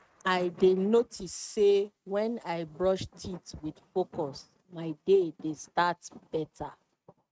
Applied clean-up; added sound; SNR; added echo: neural mask model RNNoise.